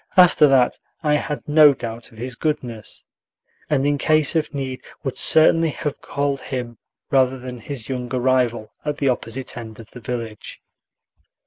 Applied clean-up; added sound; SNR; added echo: neural mask model Resemble Enhance denoiser.